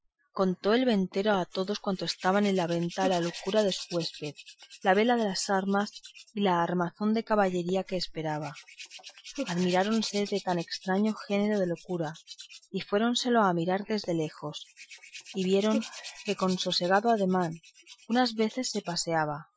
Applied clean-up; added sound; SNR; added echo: classical method Wiener filter.